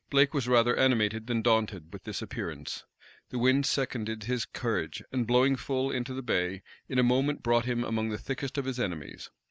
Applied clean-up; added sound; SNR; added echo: none; none; none; none.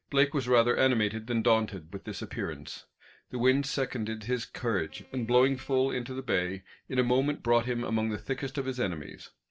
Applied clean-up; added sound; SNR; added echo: neural separator model SepFormer DNS4.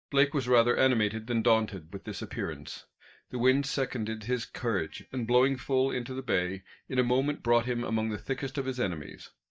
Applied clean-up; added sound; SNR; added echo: neural mask model DeepFilterNet 3.